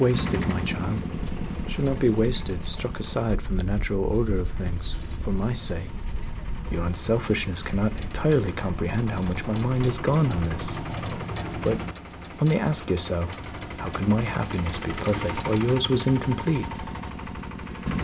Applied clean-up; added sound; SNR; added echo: none; Truck; 4 dB; none.